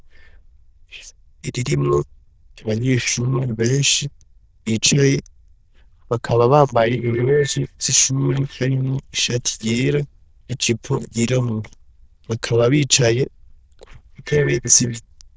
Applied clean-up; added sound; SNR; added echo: neural diffusion model UNIVERSE++.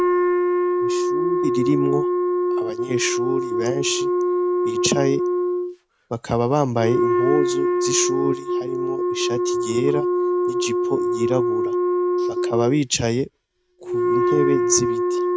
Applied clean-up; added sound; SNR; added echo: neural mask model RNNoise.